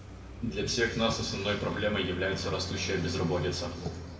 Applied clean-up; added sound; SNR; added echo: none; Traffic noise, roadway noise; 8 dB; reverberation time 1.9 s.